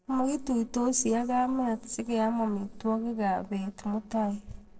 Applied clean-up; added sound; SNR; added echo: neural separator model SepFormer DNS4.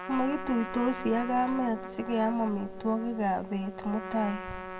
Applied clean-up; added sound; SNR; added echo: none; Trumpet; 10 dB; reverberation time 1.5 s.